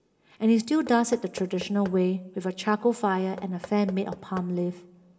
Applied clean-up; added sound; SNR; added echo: none; Knock / Wood; 19 dB; reverberation time 0.5 s.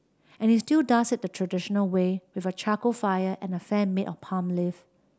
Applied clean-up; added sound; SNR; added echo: none; none; none; none.